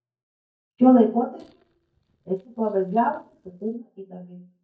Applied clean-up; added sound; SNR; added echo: neural mask model DeepFilterNet 3.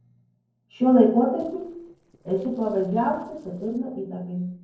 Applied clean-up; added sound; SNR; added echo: neural separator model SepFormer DNS4.